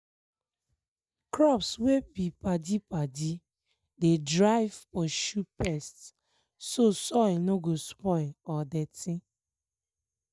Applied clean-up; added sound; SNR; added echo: neural mask model DeepFilterNet 3.